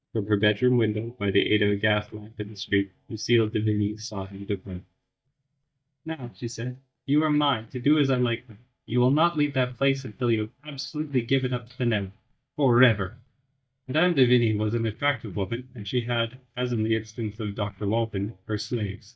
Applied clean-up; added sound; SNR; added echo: neural mask model DeepFilterNet 3.